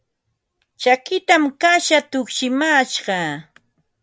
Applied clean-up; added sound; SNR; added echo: none; none; none; none.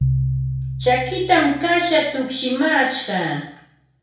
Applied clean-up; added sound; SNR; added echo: none; Piano; 6 dB; reverberation time 0.6 s.